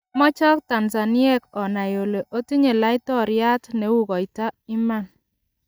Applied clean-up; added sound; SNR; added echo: neural mask model DeepFilterNet 3.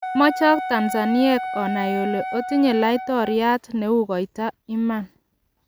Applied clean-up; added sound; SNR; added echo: none; Wind instrument, woodwind instrument; 8 dB; none.